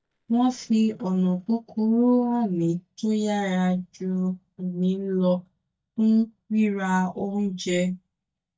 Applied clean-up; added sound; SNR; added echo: neural mask model DeepFilterNet 3.